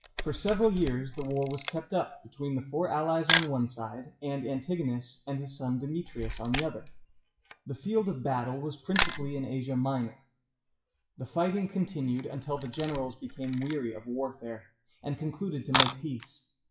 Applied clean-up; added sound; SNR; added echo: classical method WPE with log-MMSE.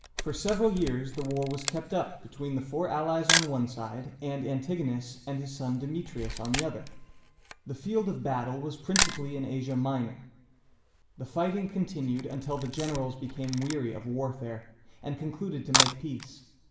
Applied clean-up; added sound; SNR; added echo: none; Camera; 3 dB; reverberation time 0.8 s.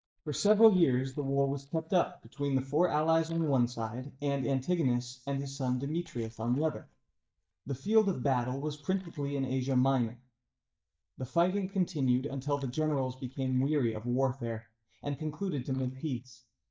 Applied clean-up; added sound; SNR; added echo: neural mask model DeepFilterNet 3.